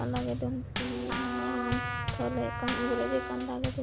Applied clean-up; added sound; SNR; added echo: none; Trumpet + Bass drum / Snare drum / Drum kit; 1 dB; none.